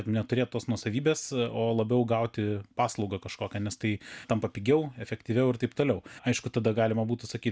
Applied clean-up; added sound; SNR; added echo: none; none; none; none.